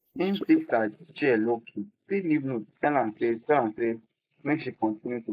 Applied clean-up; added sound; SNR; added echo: neural mask model Resemble Enhance denoiser.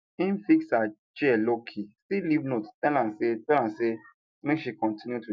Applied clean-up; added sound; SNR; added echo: none; none; none; none.